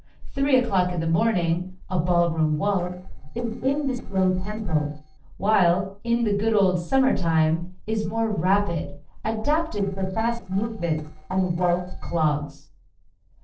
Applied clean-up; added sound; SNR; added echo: neural separator model SepFormer DNS4.